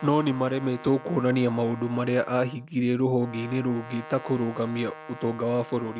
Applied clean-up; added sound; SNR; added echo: none; Brass instrument; 17 dB; none.